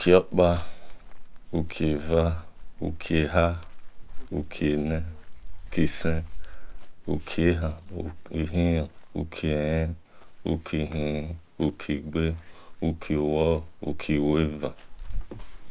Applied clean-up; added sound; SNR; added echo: none; Chirp, tweet; 6 dB; none.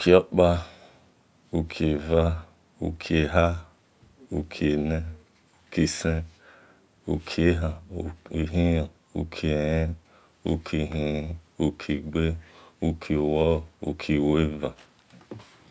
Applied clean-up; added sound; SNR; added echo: none; none; none; none.